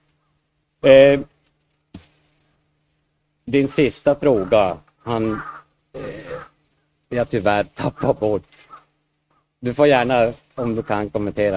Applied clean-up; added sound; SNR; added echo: neural mask model RNNoise.